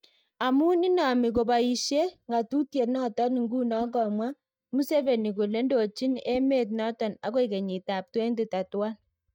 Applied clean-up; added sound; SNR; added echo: neural mask model DeepFilterNet 3.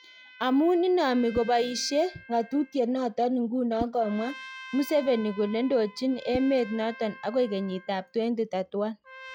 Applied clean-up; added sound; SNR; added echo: classical method log-MMSE.